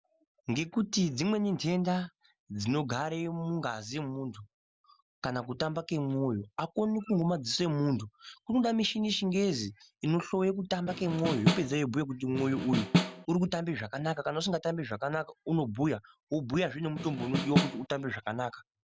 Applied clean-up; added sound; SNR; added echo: none; Snare drum; -1 dB; none.